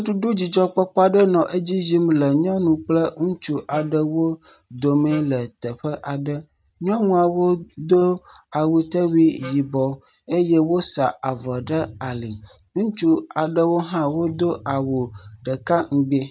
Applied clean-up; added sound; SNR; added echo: neural mask model RNNoise.